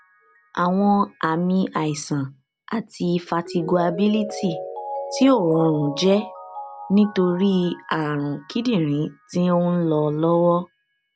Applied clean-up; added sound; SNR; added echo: none; Mallet percussion; 15 dB; none.